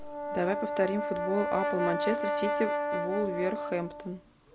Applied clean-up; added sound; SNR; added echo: none; Brass instrument; 0 dB; none.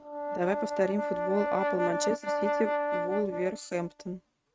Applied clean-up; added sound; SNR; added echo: neural mask model RNNoise.